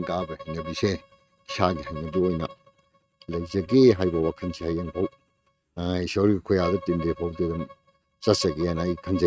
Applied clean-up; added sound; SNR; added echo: neural mask model RNNoise.